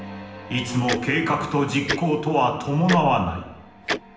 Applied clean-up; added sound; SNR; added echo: none; Tick-tock; 10 dB; reverberation time 1.1 s.